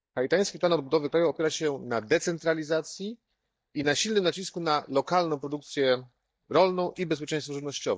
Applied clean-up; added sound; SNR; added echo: neural mask model DeepFilterNet 3.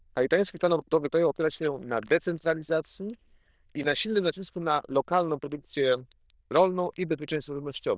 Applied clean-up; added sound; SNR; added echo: neural diffusion model UNIVERSE++.